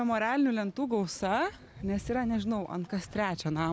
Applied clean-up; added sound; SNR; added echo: none; none; none; none.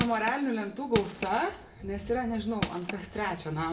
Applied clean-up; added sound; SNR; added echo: none; Crushing; 6 dB; reverberation time 0.5 s.